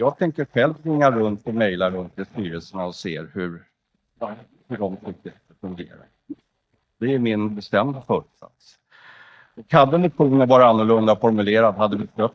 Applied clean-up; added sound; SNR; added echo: neural mask model DeepFilterNet 3.